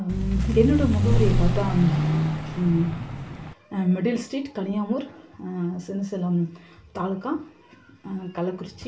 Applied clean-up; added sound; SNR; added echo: none; Vehicle; -3 dB; reverberation time 0.3 s.